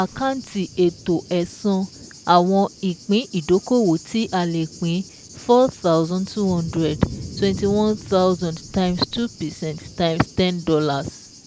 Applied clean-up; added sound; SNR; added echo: none; Thunder / Cricket; 17 dB; none.